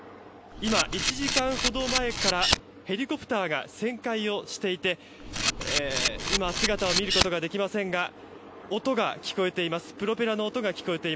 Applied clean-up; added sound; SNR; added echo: none; Camera; -2 dB; none.